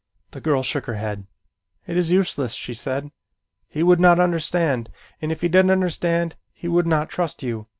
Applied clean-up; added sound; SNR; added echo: none; none; none; none.